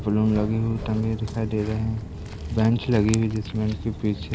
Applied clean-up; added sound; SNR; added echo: none; Walk, footsteps; 9 dB; none.